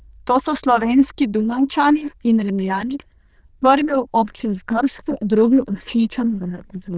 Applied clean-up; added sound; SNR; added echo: neural diffusion model UNIVERSE++.